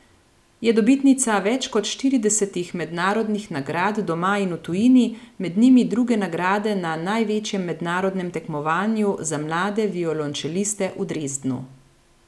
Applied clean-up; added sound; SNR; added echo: none; none; none; none.